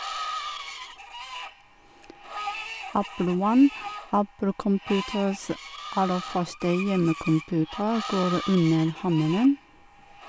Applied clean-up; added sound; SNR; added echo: none; Screech; 11 dB; none.